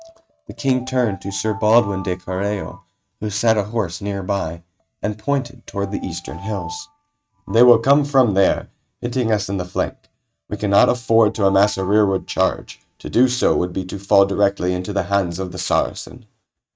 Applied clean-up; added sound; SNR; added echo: neural mask model RNNoise.